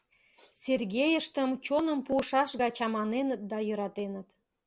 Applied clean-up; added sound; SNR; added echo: none; none; none; none.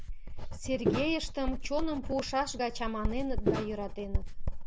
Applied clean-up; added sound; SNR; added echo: none; Walk, footsteps + Writing; -2 dB; none.